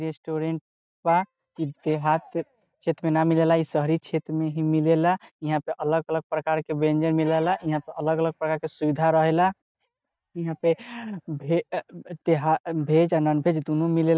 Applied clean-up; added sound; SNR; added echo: neural mask model DeepFilterNet 3.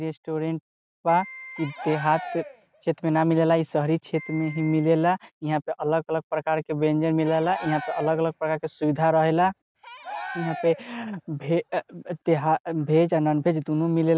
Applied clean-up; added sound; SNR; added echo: none; Piano + Cheering; 14 dB; none.